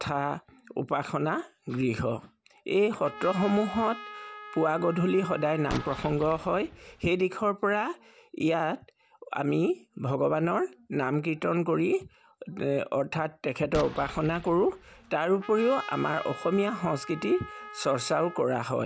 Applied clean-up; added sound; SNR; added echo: none; Trumpet + Explosion; 14 dB; none.